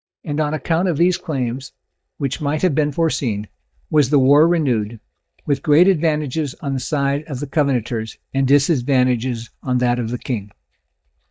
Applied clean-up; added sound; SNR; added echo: neural mask model DeepFilterNet 3.